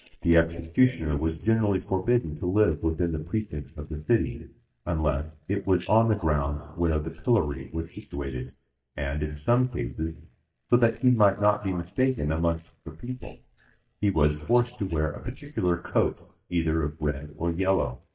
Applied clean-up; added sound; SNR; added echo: neural mask model DeepFilterNet 3.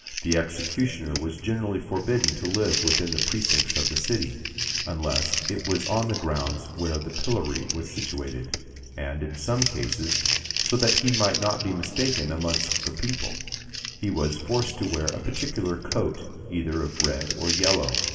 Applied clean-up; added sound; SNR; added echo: none; Crumpling, crinkling; 3 dB; reverberation time 2.5 s.